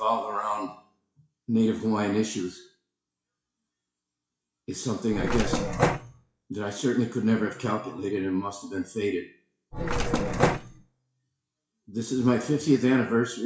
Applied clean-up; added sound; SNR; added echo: classical method WPE with log-MMSE.